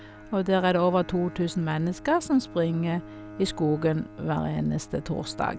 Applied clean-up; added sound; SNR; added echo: none; Bowed string instrument; 17 dB; none.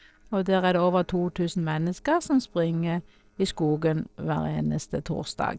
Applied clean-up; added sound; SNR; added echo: neural separator model SepFormer DNS4.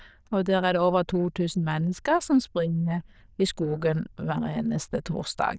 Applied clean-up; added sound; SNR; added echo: neural diffusion model UNIVERSE++.